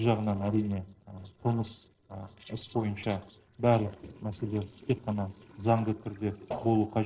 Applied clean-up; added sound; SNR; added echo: neural separator model SepFormer DNS4.